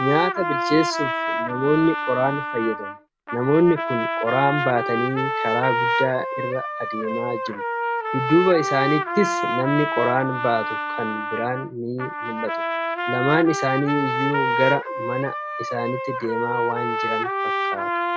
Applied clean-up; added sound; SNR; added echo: none; Trumpet; 2 dB; none.